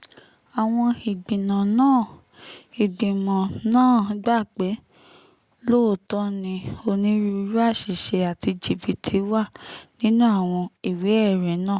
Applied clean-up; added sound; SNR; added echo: none; none; none; none.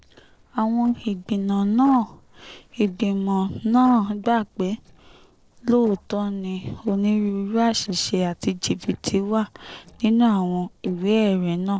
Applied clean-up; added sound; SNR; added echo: neural separator model SepFormer DNS4.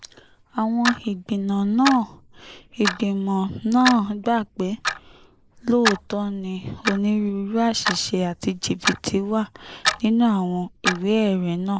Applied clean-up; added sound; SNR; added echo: neural mask model Resemble Enhance denoiser.